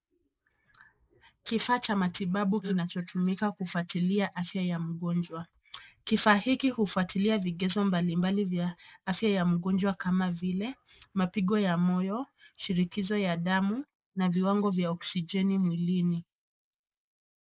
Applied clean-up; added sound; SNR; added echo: neural mask model Resemble Enhance denoiser.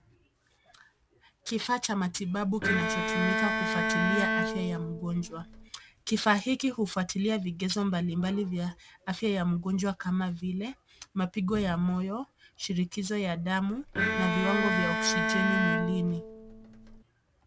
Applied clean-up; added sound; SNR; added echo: none; Bowed string instrument; 0 dB; none.